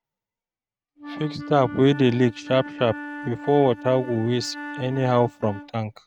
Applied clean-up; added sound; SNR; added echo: neural mask model RNNoise.